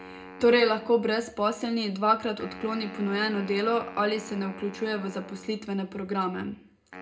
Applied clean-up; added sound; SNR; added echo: none; Wind instrument, woodwind instrument; 17 dB; reverberation time 0.2 s.